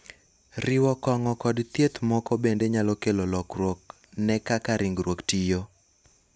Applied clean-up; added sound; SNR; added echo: none; none; none; none.